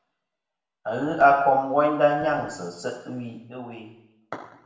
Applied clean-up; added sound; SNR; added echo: none; none; none; reverberation time 0.8 s.